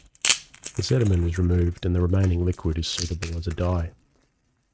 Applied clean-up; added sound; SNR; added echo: neural mask model RNNoise.